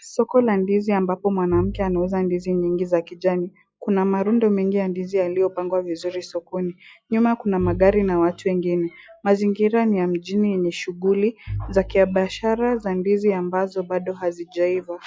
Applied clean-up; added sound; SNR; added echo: classical method log-MMSE.